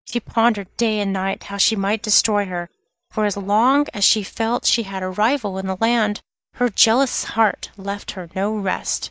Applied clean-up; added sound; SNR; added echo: neural mask model DeepFilterNet 3.